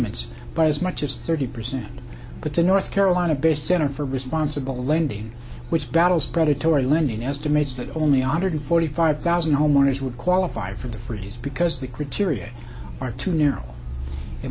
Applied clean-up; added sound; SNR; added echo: none; none; none; none.